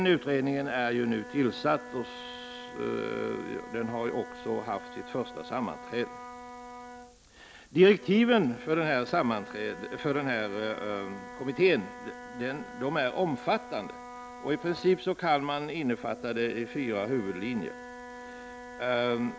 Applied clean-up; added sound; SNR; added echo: none; Wind instrument, woodwind instrument; 15 dB; none.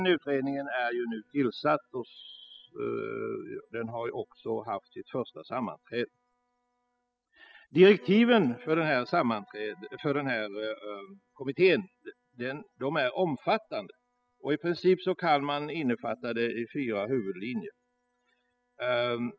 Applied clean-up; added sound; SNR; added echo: classical method spectral subtraction.